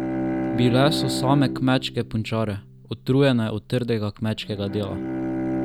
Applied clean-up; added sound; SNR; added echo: none; Bowed string instrument; 5 dB; none.